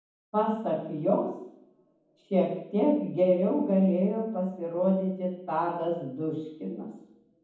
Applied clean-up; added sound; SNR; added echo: none; none; none; reverberation time 1.2 s.